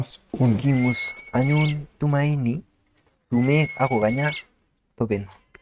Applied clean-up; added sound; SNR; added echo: neural mask model RNNoise.